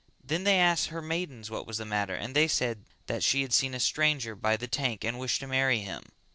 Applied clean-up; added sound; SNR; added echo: none; none; none; none.